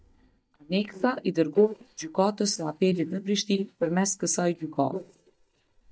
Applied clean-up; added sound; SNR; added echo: neural mask model DeepFilterNet 3.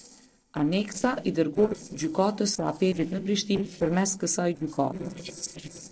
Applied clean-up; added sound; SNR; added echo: neural separator model SepFormer DNS4.